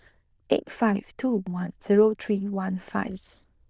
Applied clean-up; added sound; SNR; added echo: neural diffusion model UNIVERSE++.